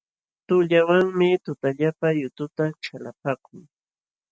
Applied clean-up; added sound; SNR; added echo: none; none; none; none.